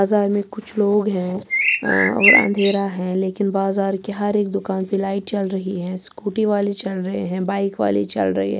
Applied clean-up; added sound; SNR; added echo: neural mask model Resemble Enhance denoiser.